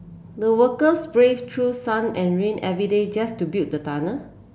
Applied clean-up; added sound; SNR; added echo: none; none; none; none.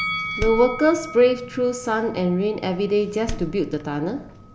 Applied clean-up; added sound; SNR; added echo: none; Door + Bell; 10 dB; none.